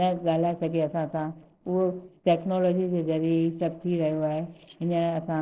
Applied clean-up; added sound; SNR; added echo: neural separator model SepFormer DNS4.